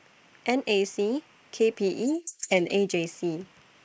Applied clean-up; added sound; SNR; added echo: neural mask model Resemble Enhance denoiser.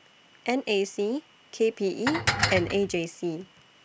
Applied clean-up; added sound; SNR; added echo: none; Dishes, pots, and pans; 0 dB; none.